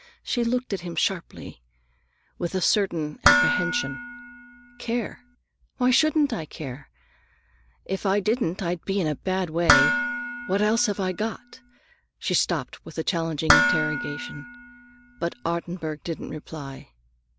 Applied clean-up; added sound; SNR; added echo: none; Dishes, pots, and pans; -2 dB; none.